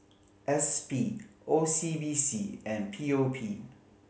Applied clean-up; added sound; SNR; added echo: none; none; none; none.